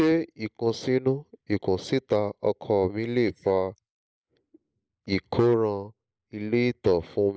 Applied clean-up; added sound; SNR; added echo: neural mask model Resemble Enhance denoiser.